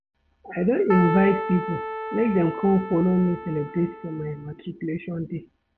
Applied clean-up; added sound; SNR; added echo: none; Keyboard (musical); 7 dB; none.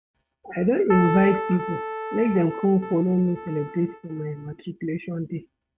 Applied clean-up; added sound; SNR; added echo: neural mask model RNNoise.